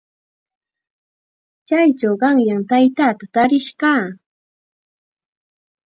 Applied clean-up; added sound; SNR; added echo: none; none; none; none.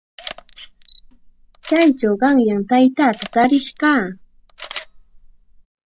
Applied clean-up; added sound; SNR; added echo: none; Camera; 19 dB; none.